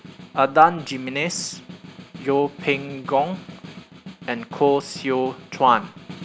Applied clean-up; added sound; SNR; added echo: none; Snare drum; 17 dB; none.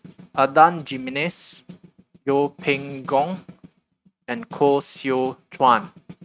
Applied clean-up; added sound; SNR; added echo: neural mask model RNNoise.